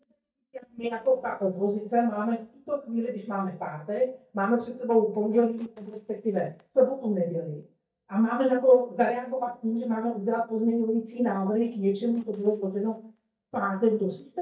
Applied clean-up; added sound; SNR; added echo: neural mask model DeepFilterNet 3.